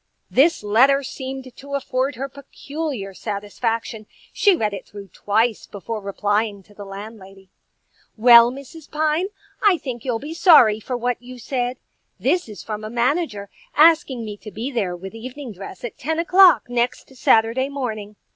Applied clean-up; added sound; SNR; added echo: none; none; none; none.